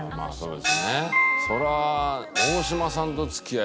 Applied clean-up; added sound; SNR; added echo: none; Piano + Gong; 0 dB; none.